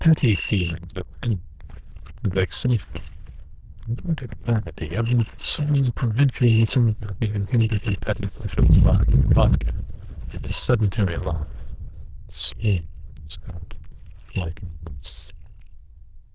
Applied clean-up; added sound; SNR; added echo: neural diffusion model UNIVERSE++.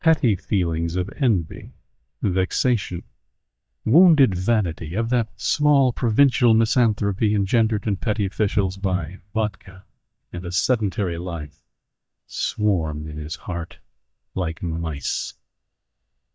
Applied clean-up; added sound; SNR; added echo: neural mask model DeepFilterNet 3.